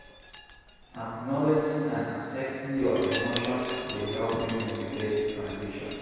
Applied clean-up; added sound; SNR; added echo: none; Wind chime; 12 dB; reverberation time 2.2 s.